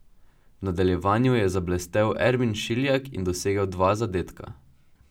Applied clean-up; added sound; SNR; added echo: none; none; none; none.